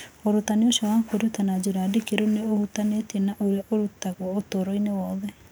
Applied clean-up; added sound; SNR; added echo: none; none; none; none.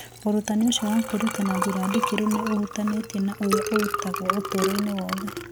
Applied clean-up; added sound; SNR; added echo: none; Liquid; 5 dB; none.